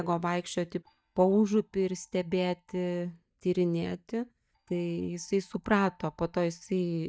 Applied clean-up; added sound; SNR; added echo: neural mask model DeepFilterNet 3.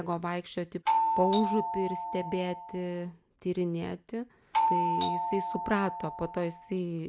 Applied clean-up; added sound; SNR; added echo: none; Doorbell; -2 dB; none.